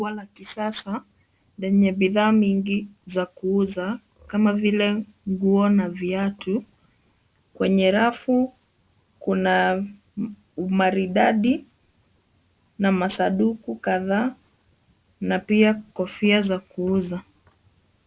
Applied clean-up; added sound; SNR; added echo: none; none; none; none.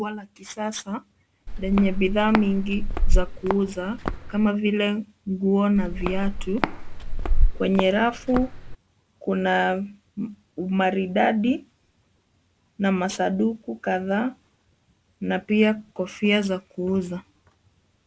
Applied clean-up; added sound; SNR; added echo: none; Walk, footsteps; -2 dB; none.